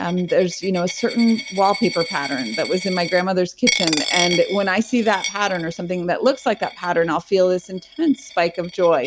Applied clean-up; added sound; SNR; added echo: none; Coin (dropping); 9 dB; none.